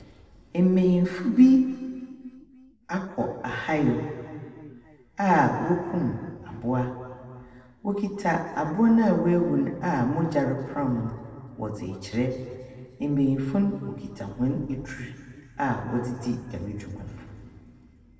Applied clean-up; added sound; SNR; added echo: none; none; none; reverberation time 2.0 s.